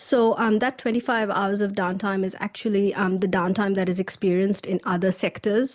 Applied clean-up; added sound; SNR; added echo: none; none; none; none.